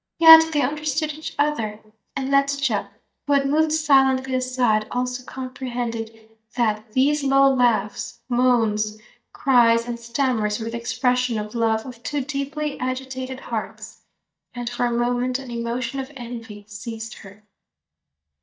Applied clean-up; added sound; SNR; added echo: neural mask model DeepFilterNet 3.